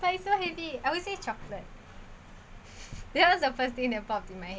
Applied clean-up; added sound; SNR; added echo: none; none; none; none.